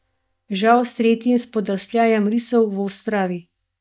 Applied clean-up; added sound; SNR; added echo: neural mask model DeepFilterNet 3.